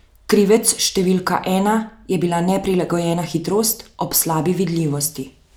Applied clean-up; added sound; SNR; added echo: none; none; none; none.